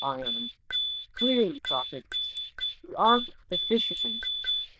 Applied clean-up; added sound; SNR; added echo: neural diffusion model UNIVERSE++.